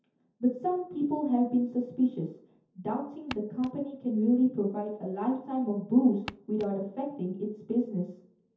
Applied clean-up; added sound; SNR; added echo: none; Walk, footsteps; 14 dB; reverberation time 0.5 s.